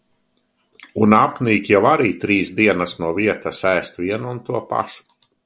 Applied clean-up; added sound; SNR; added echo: none; none; none; none.